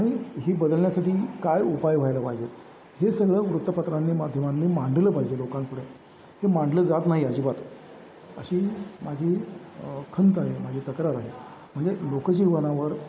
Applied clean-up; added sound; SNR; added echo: none; none; none; none.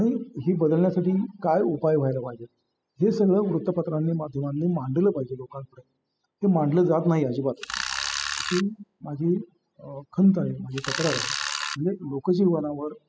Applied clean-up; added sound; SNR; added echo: classical method spectral subtraction.